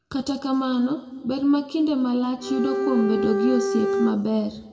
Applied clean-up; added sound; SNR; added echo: none; Bowed string instrument; 2 dB; reverberation time 1.1 s.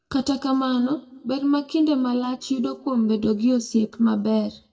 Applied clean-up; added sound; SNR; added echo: neural mask model DeepFilterNet 3.